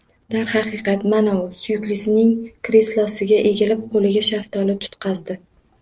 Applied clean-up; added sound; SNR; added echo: neural separator model SepFormer DNS4.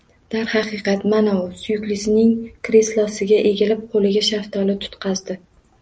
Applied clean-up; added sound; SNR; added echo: none; none; none; none.